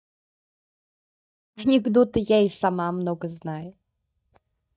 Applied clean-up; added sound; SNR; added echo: neural mask model DeepFilterNet 3.